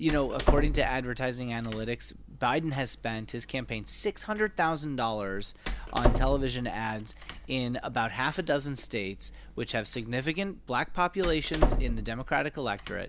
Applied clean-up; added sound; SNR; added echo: none; Door; 2 dB; none.